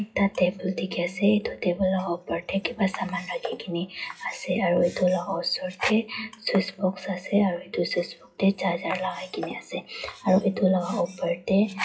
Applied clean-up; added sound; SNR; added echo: classical method WPE with log-MMSE.